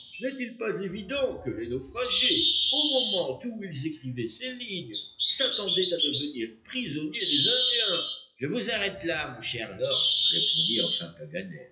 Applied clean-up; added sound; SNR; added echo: classical method WPE with log-MMSE.